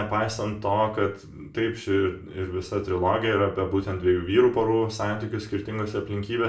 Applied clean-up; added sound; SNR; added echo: none; none; none; reverberation time 0.3 s.